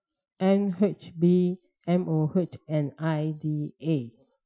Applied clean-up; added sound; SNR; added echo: classical method Wiener filter.